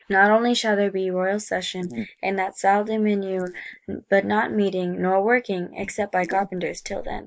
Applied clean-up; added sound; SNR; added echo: neural mask model Resemble Enhance denoiser.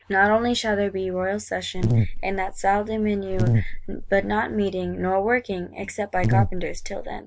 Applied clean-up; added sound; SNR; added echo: none; Buzz; -1 dB; none.